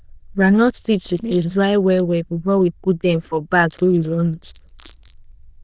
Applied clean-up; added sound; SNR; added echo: neural diffusion model UNIVERSE++.